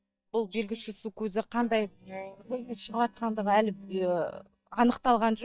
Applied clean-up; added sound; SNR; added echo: neural mask model DeepFilterNet 3.